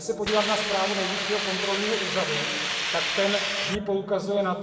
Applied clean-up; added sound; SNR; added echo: none; Hiss; 1 dB; reverberation time 2.3 s.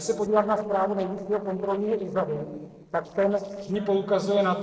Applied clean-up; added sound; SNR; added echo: neural separator model SepFormer DNS4.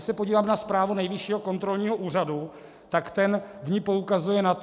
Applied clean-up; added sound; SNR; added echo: none; none; none; none.